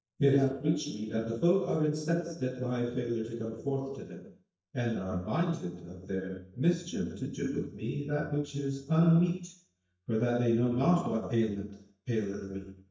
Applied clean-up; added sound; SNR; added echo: neural mask model DeepFilterNet 3.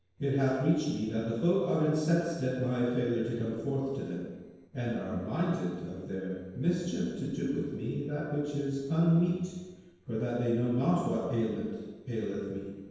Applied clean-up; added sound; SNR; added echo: neural separator model SepFormer DNS4.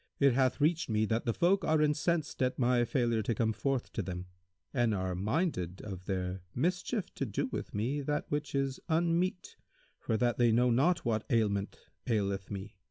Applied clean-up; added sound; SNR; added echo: none; none; none; none.